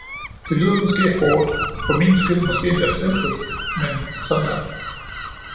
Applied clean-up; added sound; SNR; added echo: none; Gull, seagull; 7 dB; reverberation time 0.9 s.